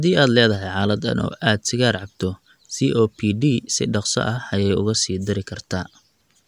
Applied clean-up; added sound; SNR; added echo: none; none; none; none.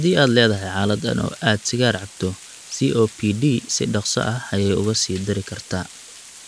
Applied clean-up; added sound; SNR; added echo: none; Water; 19 dB; none.